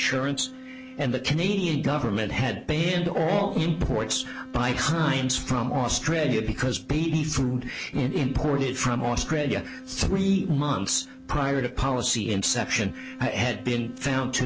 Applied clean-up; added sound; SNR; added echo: none; Wind instrument, woodwind instrument; 17 dB; none.